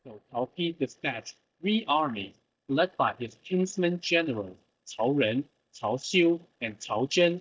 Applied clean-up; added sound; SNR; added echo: neural mask model DeepFilterNet 3.